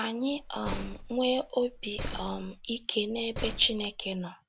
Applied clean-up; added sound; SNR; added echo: none; Slam; 8 dB; none.